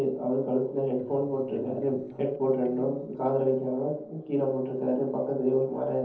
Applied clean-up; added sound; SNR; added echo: neural separator model SepFormer DNS4.